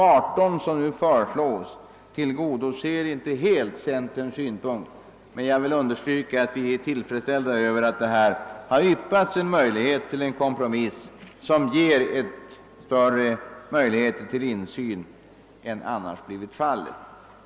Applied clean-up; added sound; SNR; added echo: none; none; none; none.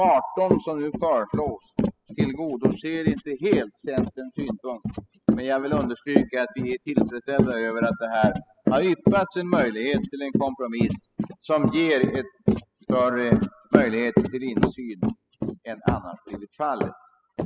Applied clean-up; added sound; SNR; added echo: classical method spectral subtraction.